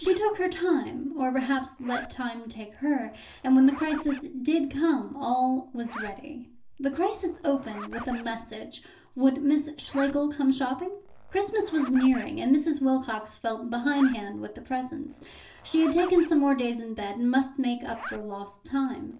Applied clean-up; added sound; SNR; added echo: none; Zipper (clothing); 19 dB; reverberation time 0.3 s.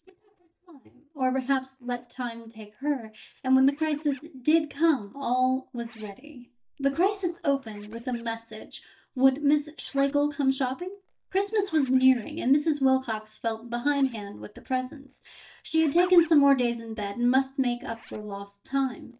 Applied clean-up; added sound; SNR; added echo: neural mask model DeepFilterNet 3.